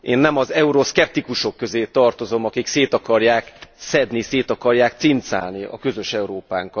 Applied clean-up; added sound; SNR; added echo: none; none; none; none.